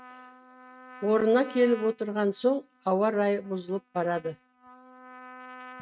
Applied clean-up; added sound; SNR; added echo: neural mask model RNNoise.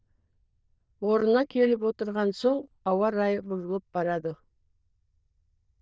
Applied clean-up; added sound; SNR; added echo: neural diffusion model UNIVERSE++.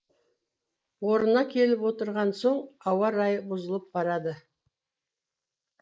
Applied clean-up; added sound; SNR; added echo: neural mask model Resemble Enhance denoiser.